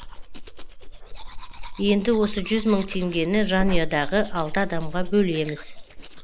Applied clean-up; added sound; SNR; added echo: none; Domestic sounds, home sounds; 4 dB; none.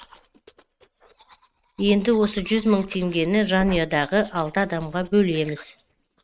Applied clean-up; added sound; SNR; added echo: neural mask model RNNoise.